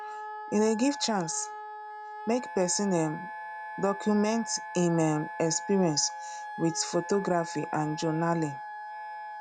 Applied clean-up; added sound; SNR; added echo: none; Wind instrument, woodwind instrument; 10 dB; none.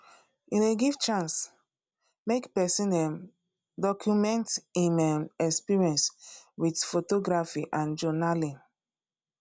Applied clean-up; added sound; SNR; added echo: none; none; none; none.